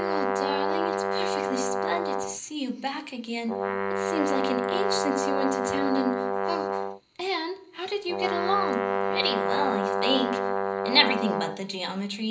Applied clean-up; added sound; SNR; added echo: none; Brass instrument; -2 dB; reverberation time 0.5 s.